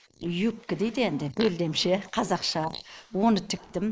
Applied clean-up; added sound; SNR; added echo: neural mask model Resemble Enhance denoiser.